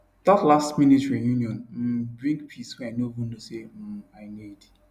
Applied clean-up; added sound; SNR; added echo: none; none; none; none.